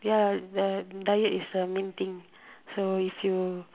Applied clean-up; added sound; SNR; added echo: none; none; none; none.